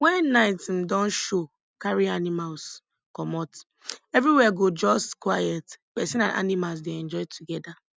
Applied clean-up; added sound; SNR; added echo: none; none; none; none.